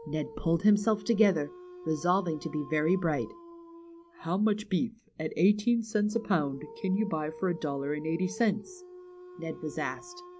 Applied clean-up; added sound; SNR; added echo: none; Dog; 18 dB; none.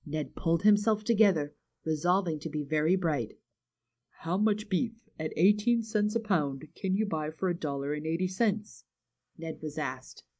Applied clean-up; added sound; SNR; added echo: neural mask model Resemble Enhance denoiser.